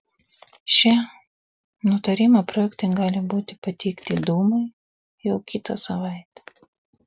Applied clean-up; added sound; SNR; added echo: none; none; none; none.